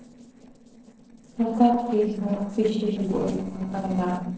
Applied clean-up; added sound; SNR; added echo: neural separator model SepFormer DNS4.